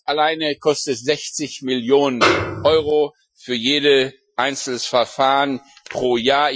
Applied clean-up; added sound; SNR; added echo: classical method Wiener filter.